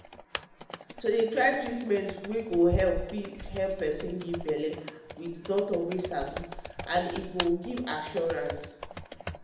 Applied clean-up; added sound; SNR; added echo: none; Computer keyboard; 8 dB; reverberation time 0.8 s.